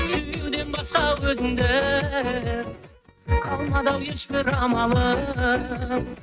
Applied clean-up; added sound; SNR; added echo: neural mask model RNNoise.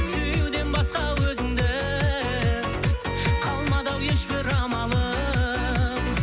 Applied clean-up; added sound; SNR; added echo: none; Wind instrument, woodwind instrument; 18 dB; none.